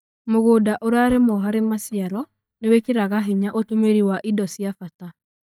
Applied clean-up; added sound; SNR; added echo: neural mask model DeepFilterNet 3.